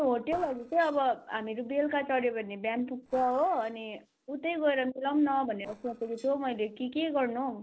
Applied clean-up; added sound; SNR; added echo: neural separator model SepFormer DNS4.